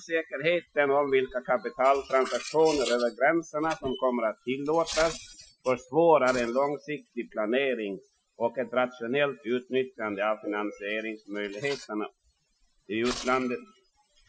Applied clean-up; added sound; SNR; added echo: classical method Wiener filter.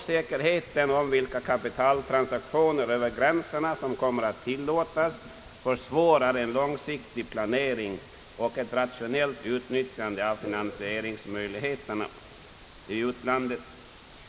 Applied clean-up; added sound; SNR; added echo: none; none; none; none.